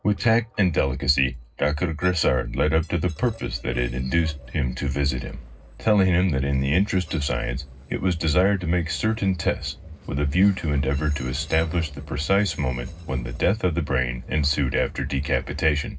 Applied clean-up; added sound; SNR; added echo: neural separator model SepFormer DNS4.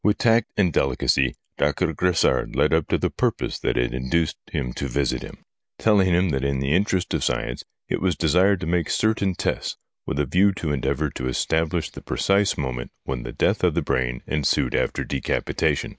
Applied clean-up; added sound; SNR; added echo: none; none; none; none.